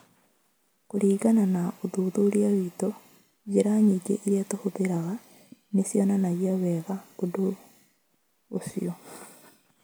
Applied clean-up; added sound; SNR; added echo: none; none; none; none.